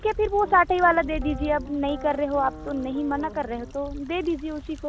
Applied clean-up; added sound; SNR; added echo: none; Stream / Trickle, dribble / Traffic noise, roadway noise + Piano; 12 dB; none.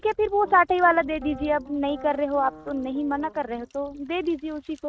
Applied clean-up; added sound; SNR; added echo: neural mask model RNNoise.